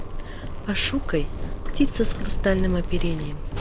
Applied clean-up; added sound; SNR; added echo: none; Zipper (clothing); -1 dB; none.